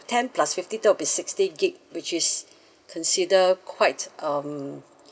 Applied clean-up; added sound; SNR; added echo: none; none; none; none.